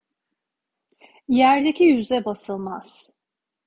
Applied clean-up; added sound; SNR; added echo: none; none; none; none.